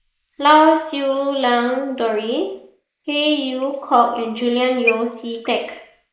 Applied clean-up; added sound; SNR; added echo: neural mask model Resemble Enhance denoiser.